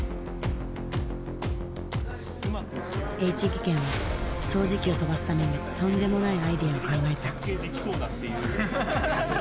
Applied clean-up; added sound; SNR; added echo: none; none; none; none.